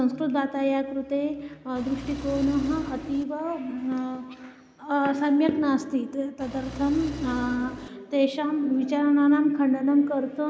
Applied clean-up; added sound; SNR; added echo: none; Engine; 12 dB; none.